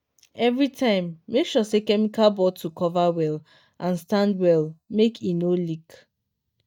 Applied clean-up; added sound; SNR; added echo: neural mask model DeepFilterNet 3.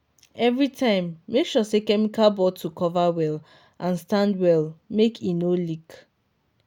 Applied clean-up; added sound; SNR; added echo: none; none; none; none.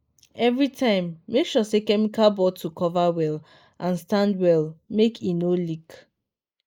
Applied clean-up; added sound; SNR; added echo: neural mask model Resemble Enhance denoiser.